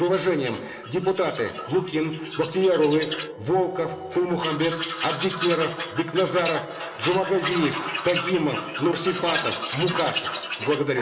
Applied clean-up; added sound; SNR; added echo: none; Tools; 8 dB; reverberation time 0.8 s.